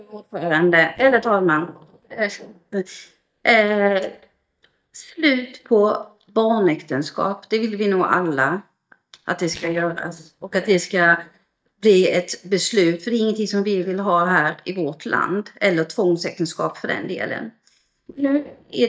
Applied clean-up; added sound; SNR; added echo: neural mask model DeepFilterNet 3.